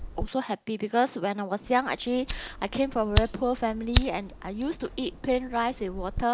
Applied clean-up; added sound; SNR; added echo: none; Fire; 5 dB; none.